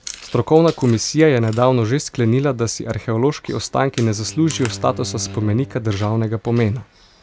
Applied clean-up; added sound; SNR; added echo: none; Chewing, mastication + Bowed string instrument; 19 dB; none.